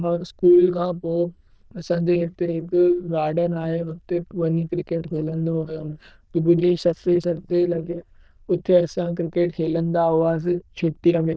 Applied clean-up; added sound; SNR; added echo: neural diffusion model UNIVERSE++.